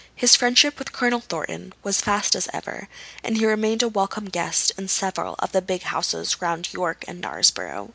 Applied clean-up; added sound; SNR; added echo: none; none; none; none.